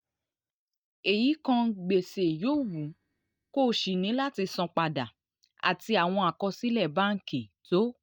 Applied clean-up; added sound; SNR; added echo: neural mask model DeepFilterNet 3.